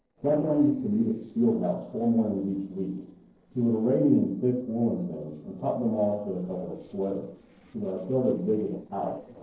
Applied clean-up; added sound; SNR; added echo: neural separator model SepFormer DNS4.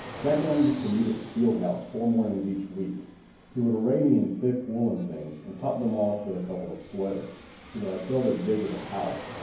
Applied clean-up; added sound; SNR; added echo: none; Fixed-wing aircraft, airplane; 17 dB; reverberation time 0.9 s.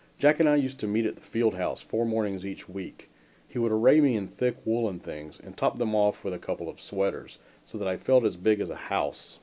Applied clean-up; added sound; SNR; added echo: none; none; none; none.